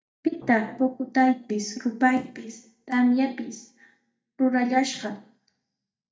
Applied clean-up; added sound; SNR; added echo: neural mask model DeepFilterNet 3.